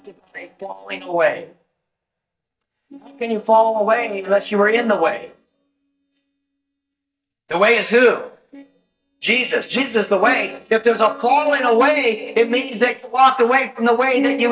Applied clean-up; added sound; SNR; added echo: neural mask model DeepFilterNet 3.